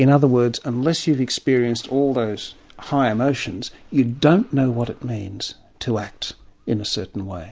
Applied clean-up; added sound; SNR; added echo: none; none; none; none.